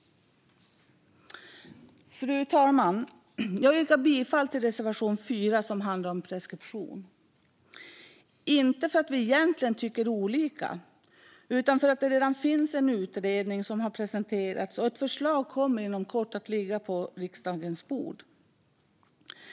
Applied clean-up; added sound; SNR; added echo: none; none; none; none.